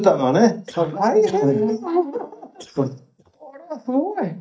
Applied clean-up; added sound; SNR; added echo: neural mask model DeepFilterNet 3.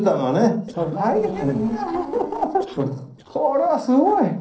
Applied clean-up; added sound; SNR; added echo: neural separator model SepFormer DNS4.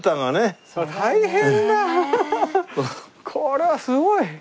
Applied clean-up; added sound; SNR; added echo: none; none; none; none.